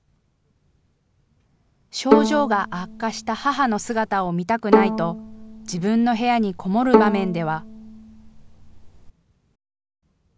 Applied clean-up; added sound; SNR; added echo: none; Bowed string instrument; -1 dB; none.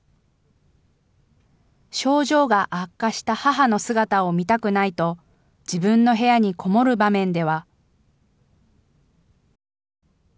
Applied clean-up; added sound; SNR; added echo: none; none; none; none.